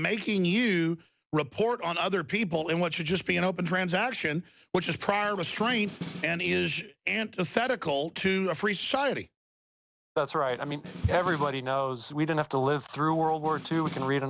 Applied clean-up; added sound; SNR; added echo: none; Snare drum; 14 dB; none.